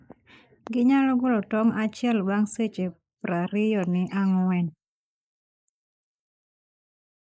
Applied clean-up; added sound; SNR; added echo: neural mask model Resemble Enhance denoiser.